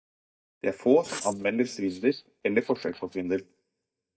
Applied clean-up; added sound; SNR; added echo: neural mask model DeepFilterNet 3.